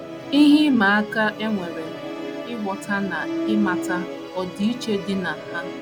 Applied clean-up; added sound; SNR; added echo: none; Musical instrument; 8 dB; none.